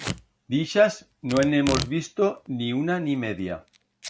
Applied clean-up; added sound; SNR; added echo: none; Packing tape, duct tape / Tearing; 12 dB; none.